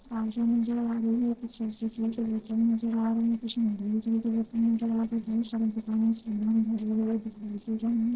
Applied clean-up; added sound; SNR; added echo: neural separator model SepFormer DNS4.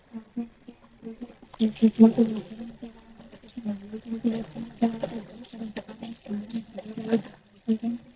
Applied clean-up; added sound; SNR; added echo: neural mask model DeepFilterNet 3.